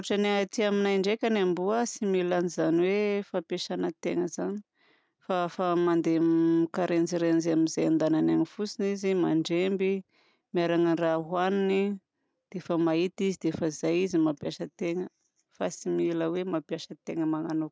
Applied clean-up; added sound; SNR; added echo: none; none; none; none.